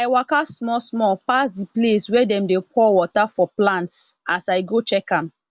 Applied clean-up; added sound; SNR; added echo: none; none; none; none.